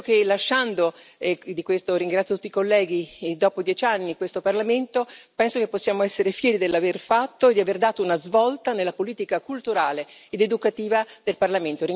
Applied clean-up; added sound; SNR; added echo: none; none; none; none.